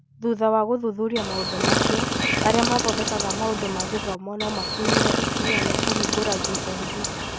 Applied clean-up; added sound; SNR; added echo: none; Chirp, tweet; -2 dB; none.